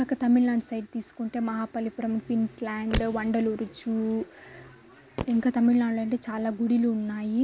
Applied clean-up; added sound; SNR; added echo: none; Fireworks; 12 dB; none.